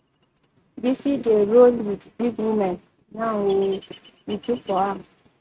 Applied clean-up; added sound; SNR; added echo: neural mask model RNNoise.